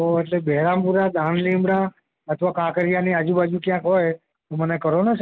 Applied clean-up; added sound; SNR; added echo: none; none; none; none.